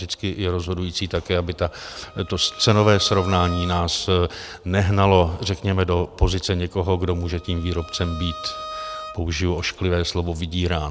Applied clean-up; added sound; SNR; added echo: none; Bowed string instrument; 16 dB; none.